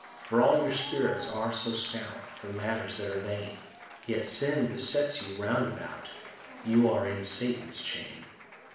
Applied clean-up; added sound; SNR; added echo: none; Applause / Crowd / Cheering; 17 dB; reverberation time 0.7 s.